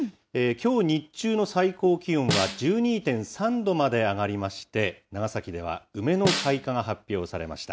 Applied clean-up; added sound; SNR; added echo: none; Snare drum; 6 dB; none.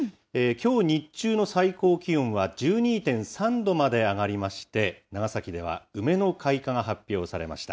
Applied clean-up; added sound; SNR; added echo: none; none; none; none.